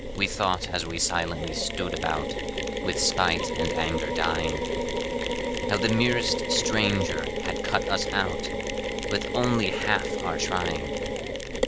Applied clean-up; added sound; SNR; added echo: none; Mechanisms; 0 dB; none.